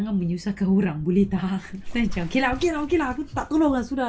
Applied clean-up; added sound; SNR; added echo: none; Bathtub (filling or washing) / Water / Splash, splatter; 12 dB; none.